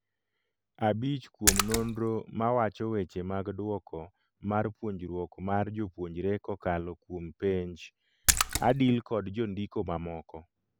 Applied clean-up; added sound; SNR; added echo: none; Splash, splatter; -3 dB; none.